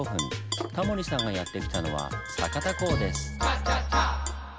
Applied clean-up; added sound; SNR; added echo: none; Tap / Glass; 11 dB; none.